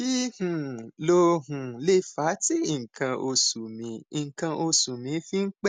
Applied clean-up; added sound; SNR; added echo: none; none; none; none.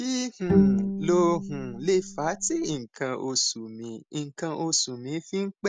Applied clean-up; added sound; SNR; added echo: none; Bowed string instrument; -1 dB; none.